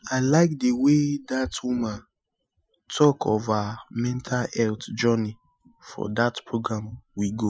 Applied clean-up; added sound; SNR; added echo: classical method Wiener filter.